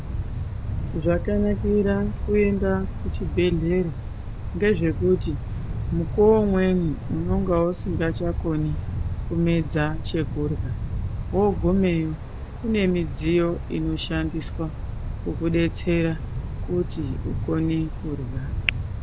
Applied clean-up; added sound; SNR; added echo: none; Wind; 4 dB; none.